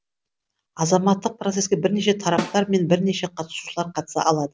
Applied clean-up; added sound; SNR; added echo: none; Snare drum; 12 dB; none.